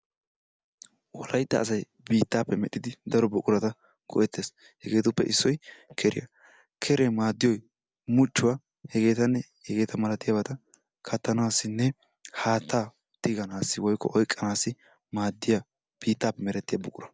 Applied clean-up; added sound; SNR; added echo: none; none; none; none.